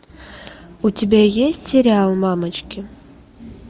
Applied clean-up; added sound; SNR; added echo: none; none; none; none.